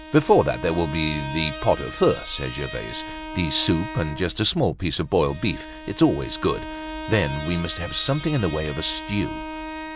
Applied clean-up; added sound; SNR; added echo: none; Bowed string instrument; 11 dB; none.